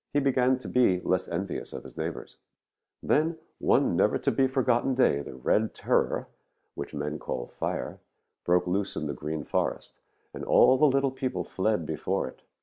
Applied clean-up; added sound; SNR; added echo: none; none; none; none.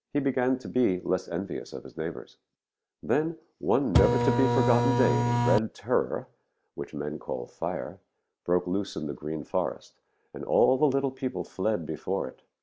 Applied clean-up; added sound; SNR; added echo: none; Printer; -4 dB; none.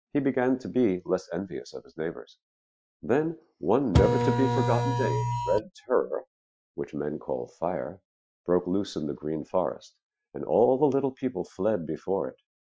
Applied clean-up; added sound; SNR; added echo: classical method Wiener filter.